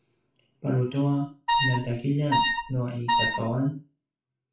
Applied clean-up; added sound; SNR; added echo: classical method WPE with log-MMSE.